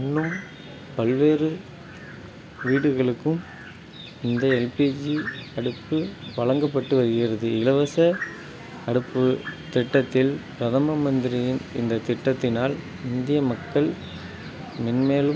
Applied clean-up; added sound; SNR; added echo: none; none; none; none.